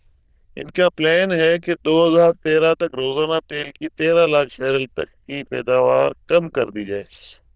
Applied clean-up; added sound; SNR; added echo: neural diffusion model UNIVERSE++.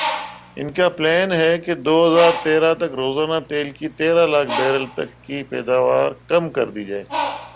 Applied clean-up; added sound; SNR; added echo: none; Bird; 11 dB; none.